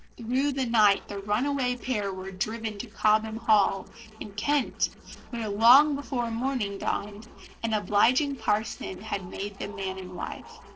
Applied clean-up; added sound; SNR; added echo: neural separator model SepFormer DNS4.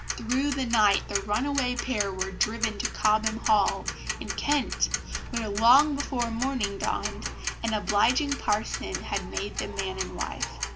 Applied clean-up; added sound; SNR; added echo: none; Tick-tock; 6 dB; none.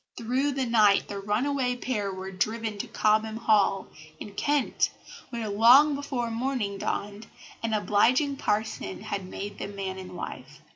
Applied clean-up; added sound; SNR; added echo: none; none; none; none.